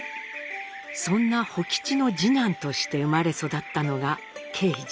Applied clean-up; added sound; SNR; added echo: none; Bird vocalization, bird call, bird song; 13 dB; none.